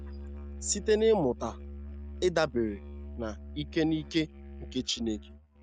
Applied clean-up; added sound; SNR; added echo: neural mask model RNNoise.